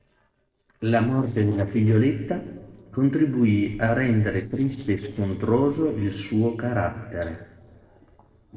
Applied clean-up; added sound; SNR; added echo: neural separator model SepFormer DNS4.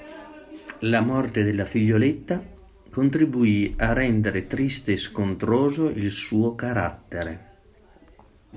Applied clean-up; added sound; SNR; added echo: none; none; none; none.